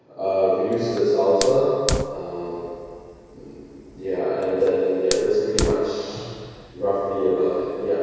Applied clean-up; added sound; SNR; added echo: none; Fire; 11 dB; reverberation time 2.2 s.